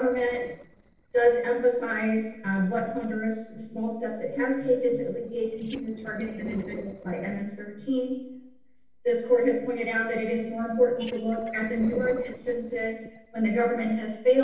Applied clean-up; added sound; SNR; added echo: neural separator model SepFormer DNS4.